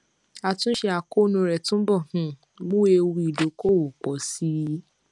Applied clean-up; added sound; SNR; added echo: none; none; none; none.